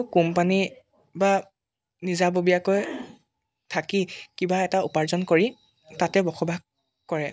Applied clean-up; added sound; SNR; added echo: none; none; none; none.